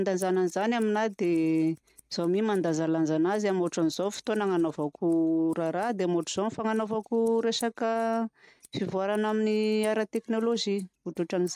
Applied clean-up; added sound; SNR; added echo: neural mask model RNNoise.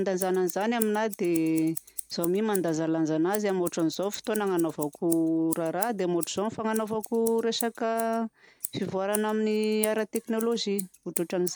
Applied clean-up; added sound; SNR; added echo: none; Scissors; 13 dB; none.